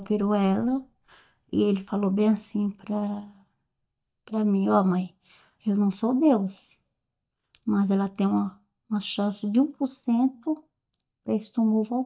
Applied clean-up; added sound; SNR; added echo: neural mask model DeepFilterNet 3.